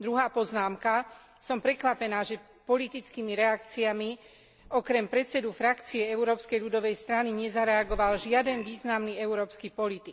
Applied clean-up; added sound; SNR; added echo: none; Burping, eructation; 13 dB; none.